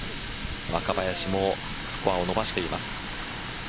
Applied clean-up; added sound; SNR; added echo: none; Water tap, faucet; 5 dB; none.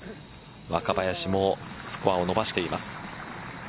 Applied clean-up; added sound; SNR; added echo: none; none; none; none.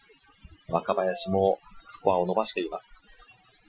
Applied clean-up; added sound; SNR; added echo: classical method Wiener filter.